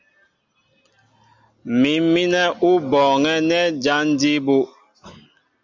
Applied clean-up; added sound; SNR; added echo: none; none; none; none.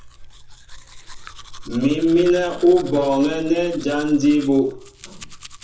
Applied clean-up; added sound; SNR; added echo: none; Domestic sounds, home sounds; 16 dB; reverberation time 0.7 s.